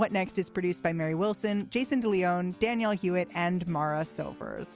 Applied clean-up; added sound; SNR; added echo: none; none; none; none.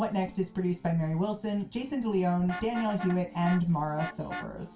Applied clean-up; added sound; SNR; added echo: none; Vehicle horn, car horn, honking; 15 dB; reverberation time 0.2 s.